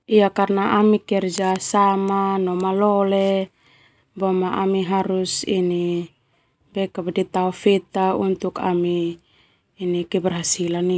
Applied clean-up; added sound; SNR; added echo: none; none; none; none.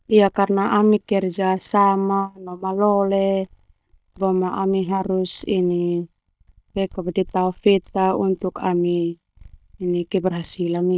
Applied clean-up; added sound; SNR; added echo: neural mask model DeepFilterNet 3.